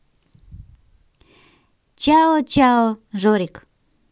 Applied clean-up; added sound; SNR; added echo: none; none; none; none.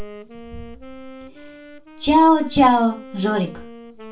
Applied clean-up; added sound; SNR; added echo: none; Wind instrument, woodwind instrument; 19 dB; reverberation time 0.2 s.